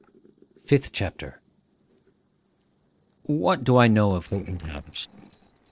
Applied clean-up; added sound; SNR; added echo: neural separator model SepFormer DNS4.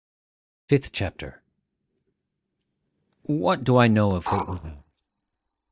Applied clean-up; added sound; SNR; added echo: neural mask model DeepFilterNet 3.